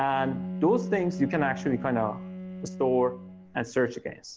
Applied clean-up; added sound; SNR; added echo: none; Bowed string instrument; 9 dB; none.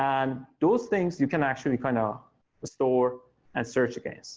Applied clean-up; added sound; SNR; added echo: none; none; none; none.